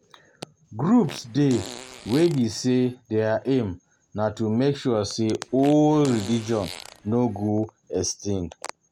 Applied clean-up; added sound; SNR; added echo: none; Fart; 17 dB; none.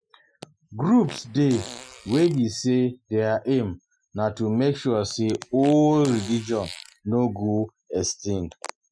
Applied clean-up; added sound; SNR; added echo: classical method Wiener filter.